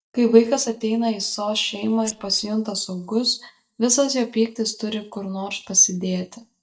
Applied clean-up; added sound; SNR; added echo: neural mask model DeepFilterNet 3.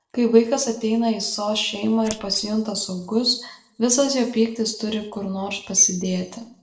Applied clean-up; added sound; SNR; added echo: neural separator model SepFormer DNS4.